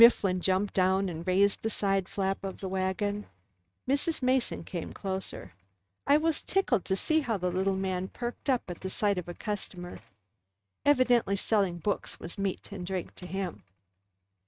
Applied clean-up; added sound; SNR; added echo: neural mask model RNNoise.